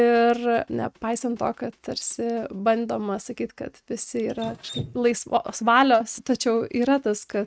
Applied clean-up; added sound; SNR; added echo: neural mask model RNNoise.